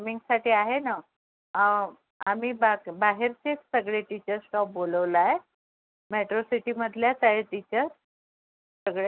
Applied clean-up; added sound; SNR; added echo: none; none; none; none.